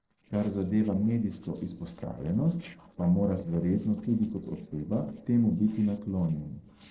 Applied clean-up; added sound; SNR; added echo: neural separator model SepFormer DNS4.